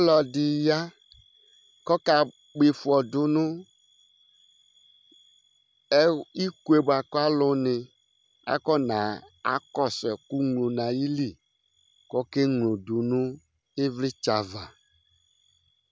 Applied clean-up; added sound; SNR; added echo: none; none; none; none.